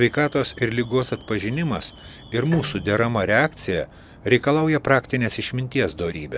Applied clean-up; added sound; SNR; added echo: none; Bowed string instrument + Alarm; 19 dB; none.